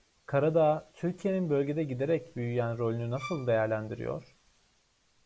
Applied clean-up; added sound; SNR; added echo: none; Bowed string instrument; 15 dB; none.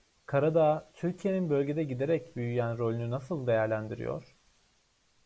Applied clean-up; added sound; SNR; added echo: none; none; none; none.